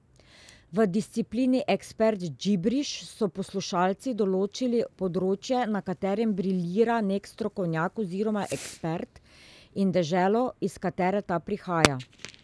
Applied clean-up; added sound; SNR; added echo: none; Fireworks; 13 dB; none.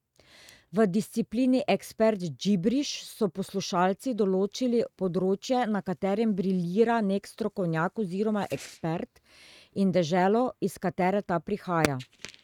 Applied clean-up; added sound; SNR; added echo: neural mask model RNNoise.